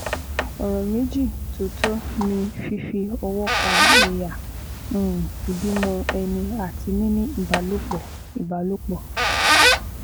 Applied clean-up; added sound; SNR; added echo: none; Squeak; -2 dB; none.